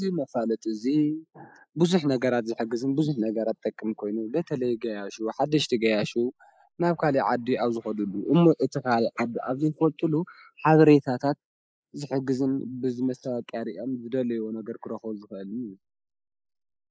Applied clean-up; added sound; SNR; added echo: neural mask model Resemble Enhance denoiser.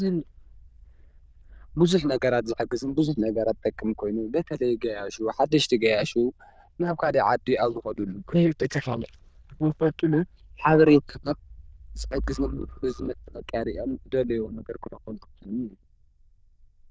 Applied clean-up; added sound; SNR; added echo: neural diffusion model UNIVERSE++.